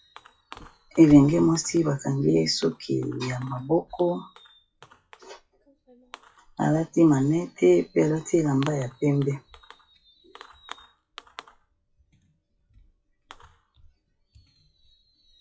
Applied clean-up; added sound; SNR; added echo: classical method WPE with log-MMSE.